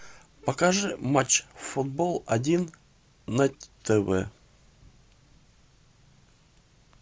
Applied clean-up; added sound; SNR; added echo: none; none; none; none.